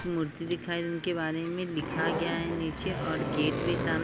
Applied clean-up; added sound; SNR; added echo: none; Zipper (clothing); 3 dB; none.